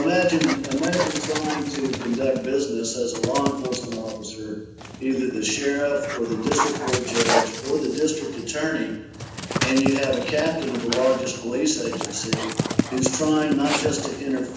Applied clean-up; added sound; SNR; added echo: none; Dog; 5 dB; reverberation time 0.9 s.